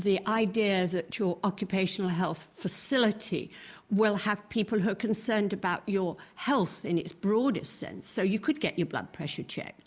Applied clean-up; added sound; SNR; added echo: none; none; none; none.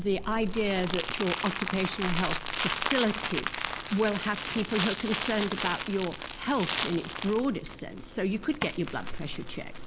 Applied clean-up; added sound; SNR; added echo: none; Crumpling, crinkling; 4 dB; none.